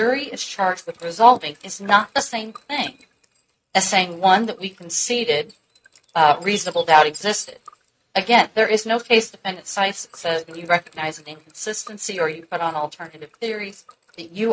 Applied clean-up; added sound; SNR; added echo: neural mask model RNNoise.